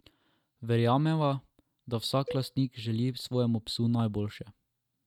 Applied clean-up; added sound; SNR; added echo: neural mask model RNNoise.